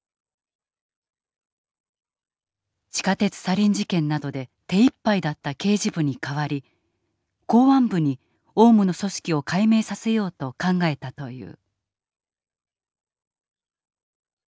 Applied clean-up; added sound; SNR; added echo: none; none; none; none.